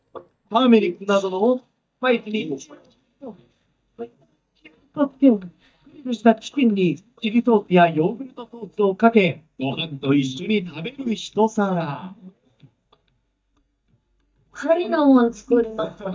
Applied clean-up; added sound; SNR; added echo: neural mask model DeepFilterNet 3.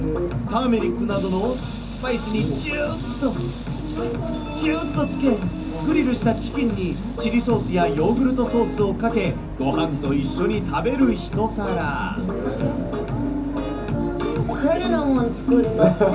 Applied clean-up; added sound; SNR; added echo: none; Boat, Water vehicle; 11 dB; reverberation time 0.3 s.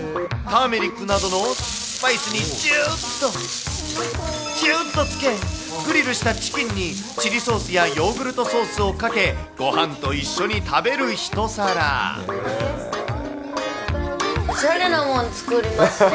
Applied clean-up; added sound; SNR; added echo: none; none; none; none.